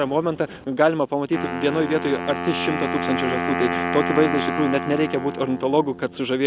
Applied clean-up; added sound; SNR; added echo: none; Wind instrument, woodwind instrument; 5 dB; none.